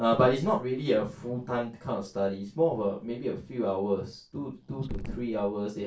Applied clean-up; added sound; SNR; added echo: none; Growling; 18 dB; reverberation time 0.2 s.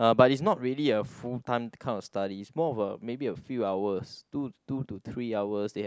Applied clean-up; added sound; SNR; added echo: none; none; none; none.